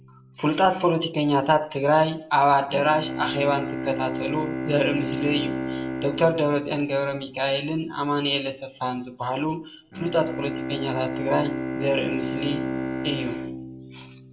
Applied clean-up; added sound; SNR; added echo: none; Bowed string instrument; 7 dB; reverberation time 0.4 s.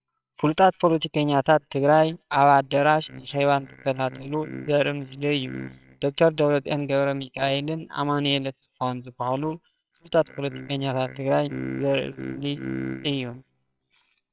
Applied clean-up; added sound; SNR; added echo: neural separator model SepFormer WHAMR!.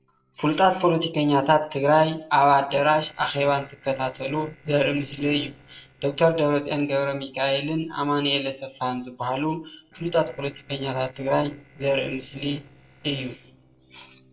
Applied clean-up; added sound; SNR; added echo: neural separator model SepFormer DNS4.